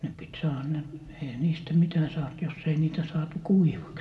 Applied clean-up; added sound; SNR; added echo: none; none; none; reverberation time 1.3 s.